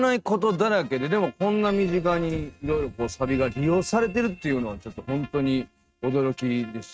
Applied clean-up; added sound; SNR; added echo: neural mask model RNNoise.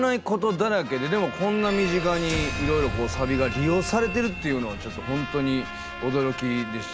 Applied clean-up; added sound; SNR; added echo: none; Trumpet; 14 dB; none.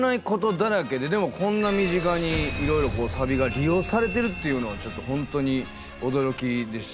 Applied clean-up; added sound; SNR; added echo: none; none; none; none.